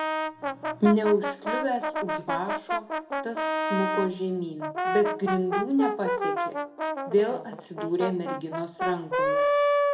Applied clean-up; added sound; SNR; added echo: none; Brass instrument; 0 dB; reverberation time 0.4 s.